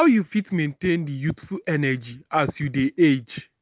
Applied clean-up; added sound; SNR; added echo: none; none; none; none.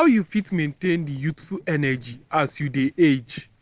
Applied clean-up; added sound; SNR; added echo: neural separator model SepFormer DNS4.